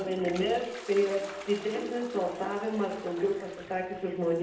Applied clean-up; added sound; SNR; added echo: none; Toilet flush; 13 dB; reverberation time 0.8 s.